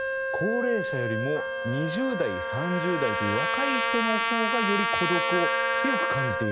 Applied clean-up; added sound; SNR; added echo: none; Trumpet + Wind instrument, woodwind instrument; -2 dB; none.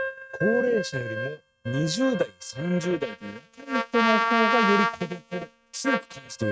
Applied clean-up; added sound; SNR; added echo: neural mask model RNNoise.